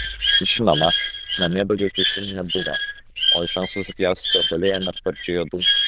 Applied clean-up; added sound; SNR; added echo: neural diffusion model UNIVERSE++.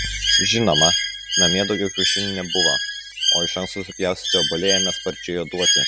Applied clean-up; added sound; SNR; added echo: none; Bird; -3 dB; none.